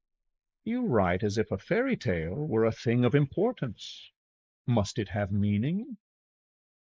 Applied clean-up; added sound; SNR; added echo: neural mask model Resemble Enhance denoiser.